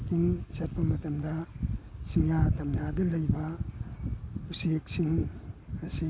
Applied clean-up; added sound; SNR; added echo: none; none; none; none.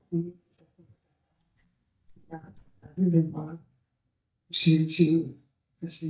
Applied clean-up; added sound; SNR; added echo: neural mask model DeepFilterNet 3.